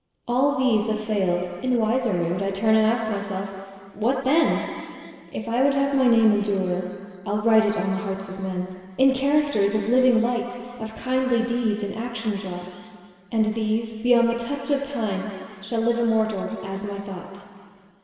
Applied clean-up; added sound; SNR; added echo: none; none; none; reverberation time 2.2 s.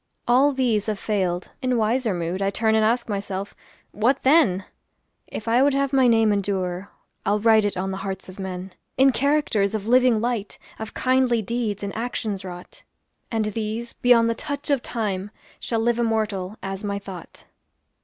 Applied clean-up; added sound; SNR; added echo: none; none; none; none.